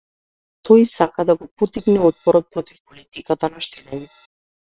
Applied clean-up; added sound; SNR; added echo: neural separator model SepFormer WHAM!.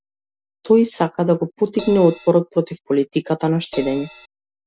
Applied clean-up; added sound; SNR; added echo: none; Crash cymbal; 16 dB; none.